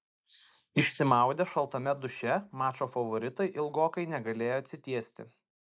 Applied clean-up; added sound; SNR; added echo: neural mask model Resemble Enhance denoiser.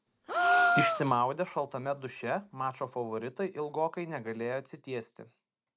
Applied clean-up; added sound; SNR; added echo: none; Gasp; -3 dB; none.